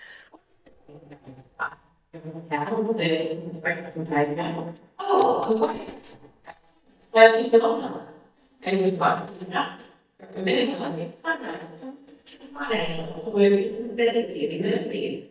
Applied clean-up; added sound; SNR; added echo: neural mask model DeepFilterNet 3.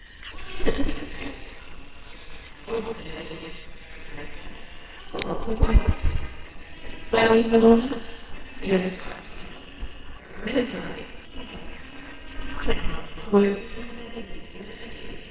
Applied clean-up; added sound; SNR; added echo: neural separator model SepFormer WHAMR!.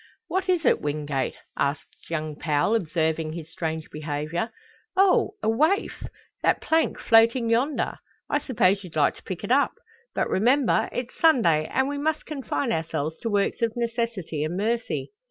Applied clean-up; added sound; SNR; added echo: none; none; none; none.